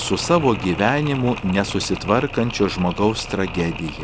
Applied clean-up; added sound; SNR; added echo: none; Mechanisms; 11 dB; none.